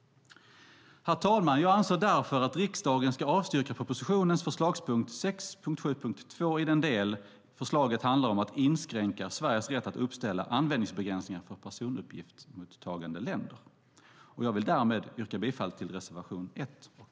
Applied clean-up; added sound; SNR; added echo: none; none; none; none.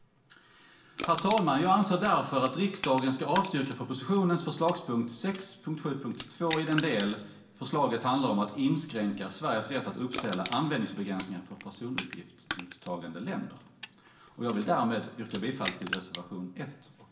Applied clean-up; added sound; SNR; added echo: none; Crushing; 13 dB; reverberation time 1.0 s.